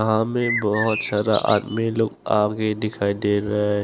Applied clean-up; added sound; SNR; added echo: none; Bird; 8 dB; none.